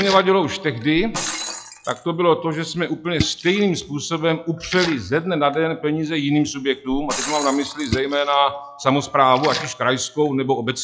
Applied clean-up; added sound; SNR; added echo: classical method log-MMSE.